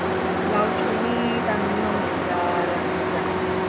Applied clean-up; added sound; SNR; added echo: none; Truck; -5 dB; reverberation time 0.2 s.